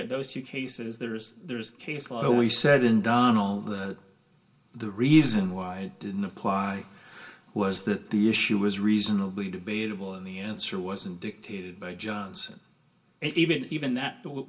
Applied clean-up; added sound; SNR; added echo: none; none; none; reverberation time 0.2 s.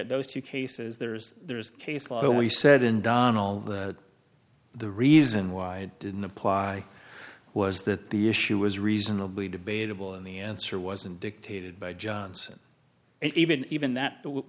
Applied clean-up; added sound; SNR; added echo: none; none; none; none.